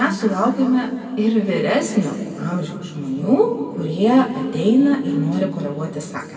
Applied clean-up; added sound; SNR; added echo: none; none; none; reverberation time 2.2 s.